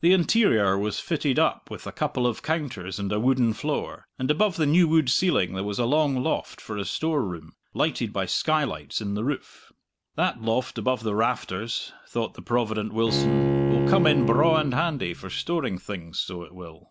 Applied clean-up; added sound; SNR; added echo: none; Bowed string instrument; 0 dB; none.